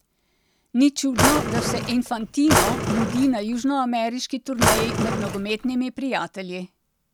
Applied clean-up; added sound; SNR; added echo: none; Drawer open or close; 0 dB; none.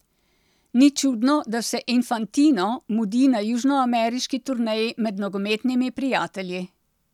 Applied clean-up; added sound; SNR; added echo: none; none; none; none.